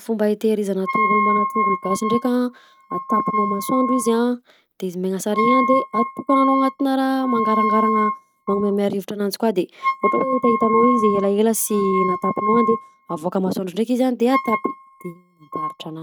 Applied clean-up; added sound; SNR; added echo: neural mask model RNNoise.